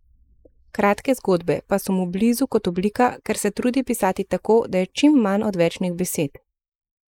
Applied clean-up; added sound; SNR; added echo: neural mask model Resemble Enhance denoiser.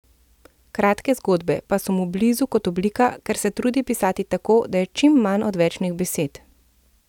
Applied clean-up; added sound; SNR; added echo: none; none; none; none.